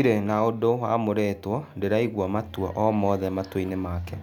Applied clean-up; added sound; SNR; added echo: none; none; none; none.